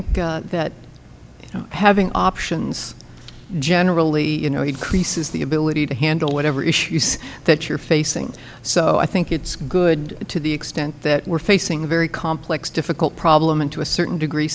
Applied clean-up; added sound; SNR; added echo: none; none; none; none.